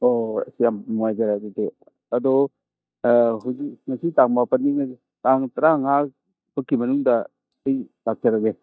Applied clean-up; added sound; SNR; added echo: neural mask model DeepFilterNet 3.